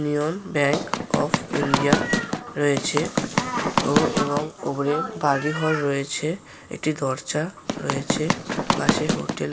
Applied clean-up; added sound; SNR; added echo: none; Run; -1 dB; reverberation time 1.1 s.